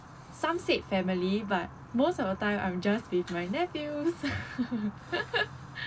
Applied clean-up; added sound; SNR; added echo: none; Fire; 15 dB; reverberation time 0.4 s.